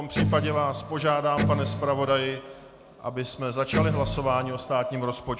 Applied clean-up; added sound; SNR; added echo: none; Electric guitar; 2 dB; none.